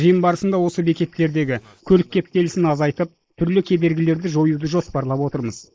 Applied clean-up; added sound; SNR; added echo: neural mask model Resemble Enhance denoiser.